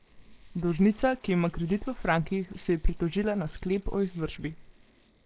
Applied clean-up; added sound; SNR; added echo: neural mask model Resemble Enhance denoiser.